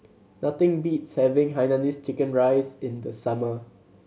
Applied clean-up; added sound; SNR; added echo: none; none; none; none.